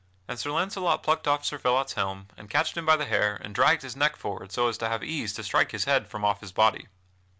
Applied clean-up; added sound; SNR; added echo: none; none; none; none.